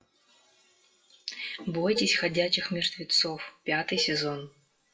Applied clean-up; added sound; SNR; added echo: classical method WPE with log-MMSE.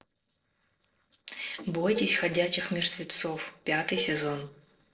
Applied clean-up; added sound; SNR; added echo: neural separator model SepFormer DNS4.